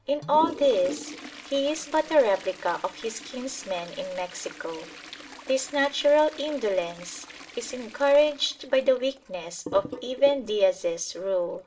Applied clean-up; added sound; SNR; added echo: none; Toilet flush; 16 dB; reverberation time 0.2 s.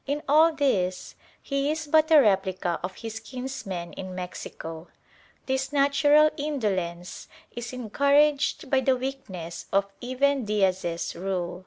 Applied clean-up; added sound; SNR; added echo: none; none; none; none.